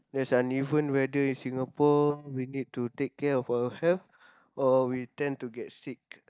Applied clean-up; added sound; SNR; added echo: neural mask model DeepFilterNet 3.